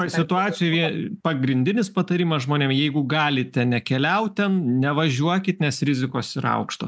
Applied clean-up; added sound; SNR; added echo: none; none; none; none.